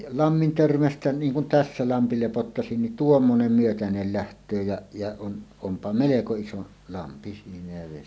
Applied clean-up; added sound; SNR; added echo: none; none; none; none.